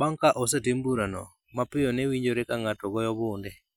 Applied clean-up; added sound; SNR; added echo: none; none; none; none.